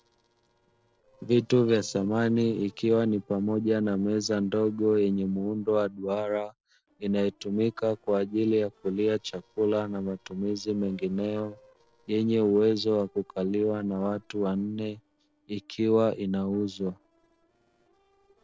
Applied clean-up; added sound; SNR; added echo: neural separator model SepFormer DNS4.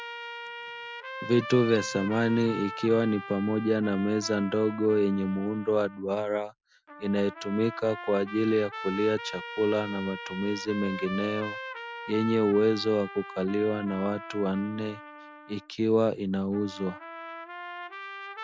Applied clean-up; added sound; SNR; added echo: none; Trumpet; 12 dB; none.